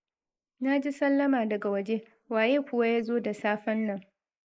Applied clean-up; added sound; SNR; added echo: neural mask model Resemble Enhance denoiser.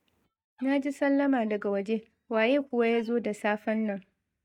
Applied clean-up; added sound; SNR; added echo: neural mask model DeepFilterNet 3.